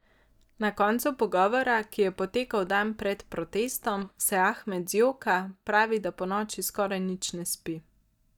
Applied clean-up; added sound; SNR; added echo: neural mask model DeepFilterNet 3.